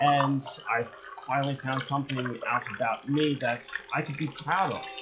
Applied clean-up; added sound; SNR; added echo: classical method log-MMSE.